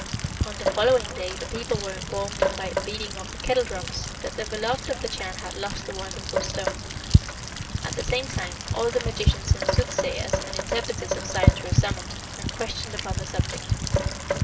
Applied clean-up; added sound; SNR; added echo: none; Rain; -4 dB; reverberation time 2.9 s.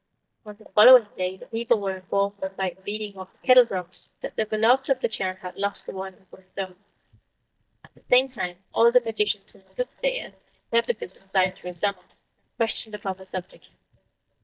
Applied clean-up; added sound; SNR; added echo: neural mask model DeepFilterNet 3.